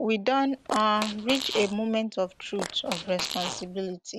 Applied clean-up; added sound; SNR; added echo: none; Fart; 9 dB; none.